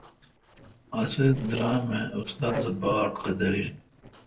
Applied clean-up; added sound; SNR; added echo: neural separator model SepFormer DNS4.